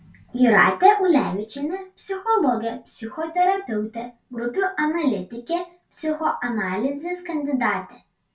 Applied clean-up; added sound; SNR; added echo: none; none; none; reverberation time 0.2 s.